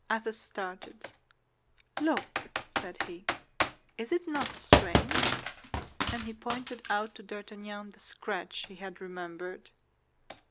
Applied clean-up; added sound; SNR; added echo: none; Computer keyboard; -4 dB; none.